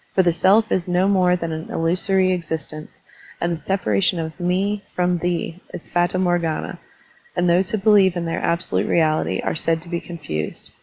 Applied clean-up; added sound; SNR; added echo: none; none; none; none.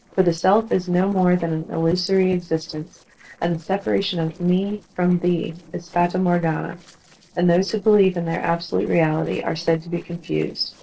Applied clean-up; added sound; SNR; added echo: neural separator model SepFormer DNS4.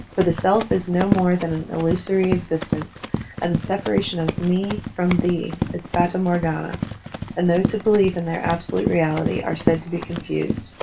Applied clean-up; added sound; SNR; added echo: none; Run; 6 dB; reverberation time 0.2 s.